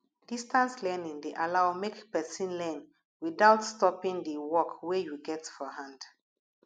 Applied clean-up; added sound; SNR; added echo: none; none; none; none.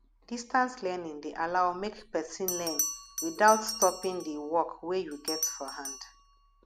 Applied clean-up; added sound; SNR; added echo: none; Bell; 8 dB; none.